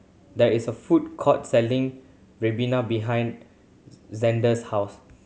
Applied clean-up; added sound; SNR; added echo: none; none; none; none.